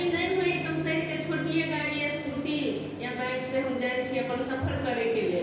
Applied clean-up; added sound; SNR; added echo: none; none; none; reverberation time 0.9 s.